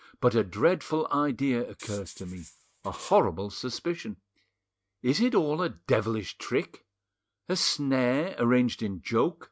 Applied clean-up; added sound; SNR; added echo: neural mask model RNNoise.